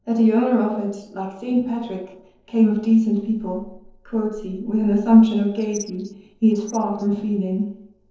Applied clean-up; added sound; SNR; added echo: neural separator model SepFormer DNS4.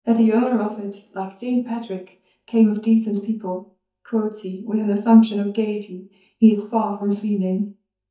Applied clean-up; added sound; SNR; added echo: neural mask model DeepFilterNet 3.